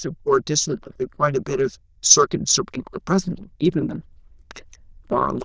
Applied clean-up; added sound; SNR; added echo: neural diffusion model UNIVERSE++.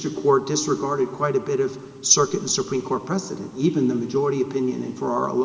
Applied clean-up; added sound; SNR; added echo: none; none; none; none.